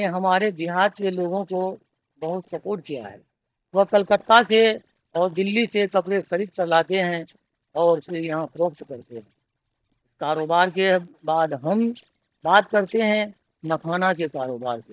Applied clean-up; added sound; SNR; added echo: neural mask model DeepFilterNet 3.